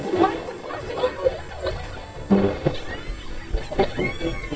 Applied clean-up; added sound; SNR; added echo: neural mask model DeepFilterNet 3.